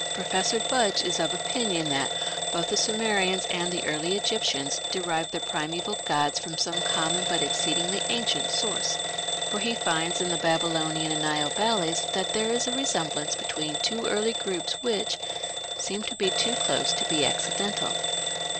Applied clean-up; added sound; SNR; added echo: none; Alarm / Bell; -1 dB; none.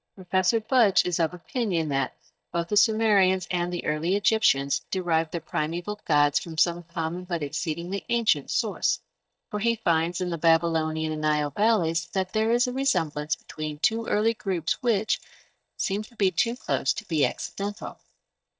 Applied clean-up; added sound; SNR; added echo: neural mask model DeepFilterNet 3.